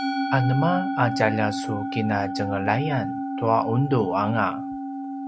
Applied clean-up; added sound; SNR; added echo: none; Musical instrument; 4 dB; none.